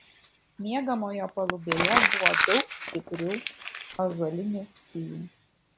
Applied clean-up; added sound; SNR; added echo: none; Crumpling, crinkling; -1 dB; none.